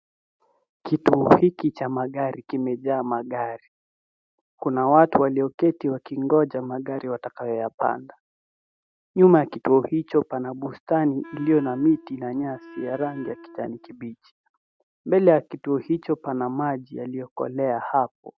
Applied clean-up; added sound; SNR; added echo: neural mask model RNNoise.